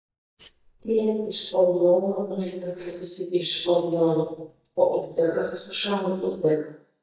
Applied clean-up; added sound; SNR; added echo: neural mask model DeepFilterNet 3.